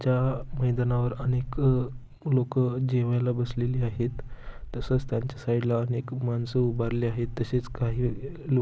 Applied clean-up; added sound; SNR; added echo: none; Meow; 10 dB; none.